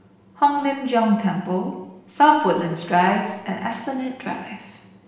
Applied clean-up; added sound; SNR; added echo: none; none; none; reverberation time 0.9 s.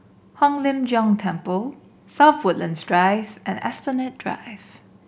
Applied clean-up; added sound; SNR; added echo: none; none; none; none.